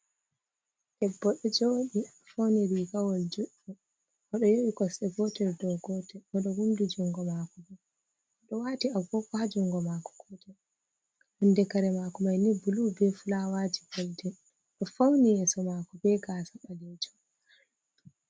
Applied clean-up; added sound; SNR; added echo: none; none; none; none.